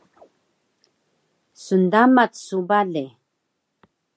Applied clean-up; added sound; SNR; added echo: none; none; none; none.